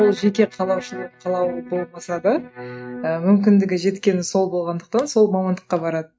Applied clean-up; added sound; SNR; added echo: neural mask model RNNoise.